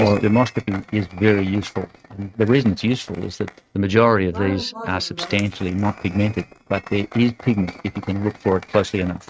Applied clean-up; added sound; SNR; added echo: neural mask model RNNoise.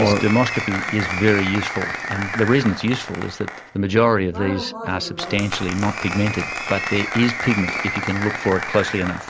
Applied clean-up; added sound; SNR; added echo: none; Applause; 6 dB; none.